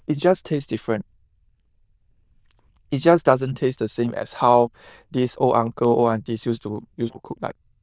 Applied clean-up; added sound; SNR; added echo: neural diffusion model UNIVERSE++.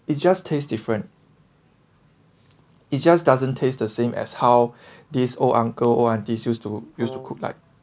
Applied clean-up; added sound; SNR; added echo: none; Brass instrument; 15 dB; none.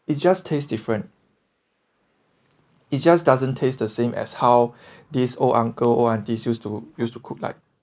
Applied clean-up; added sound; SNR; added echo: neural mask model Resemble Enhance denoiser.